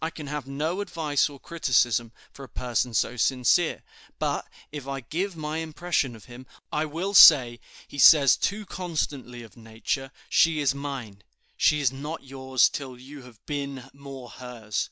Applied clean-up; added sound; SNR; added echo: none; none; none; none.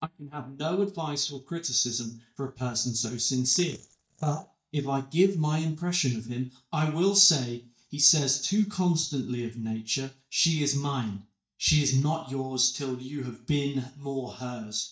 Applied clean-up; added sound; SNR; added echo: neural mask model DeepFilterNet 3.